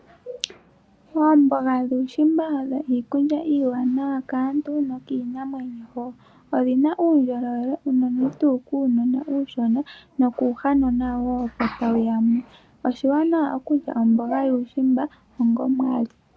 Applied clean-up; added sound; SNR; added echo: none; none; none; none.